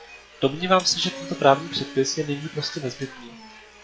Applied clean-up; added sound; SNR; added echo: classical method log-MMSE.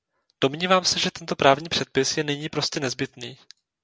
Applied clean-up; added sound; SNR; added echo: none; none; none; none.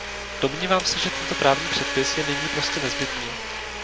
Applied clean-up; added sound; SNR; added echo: none; Domestic sounds, home sounds; 2 dB; none.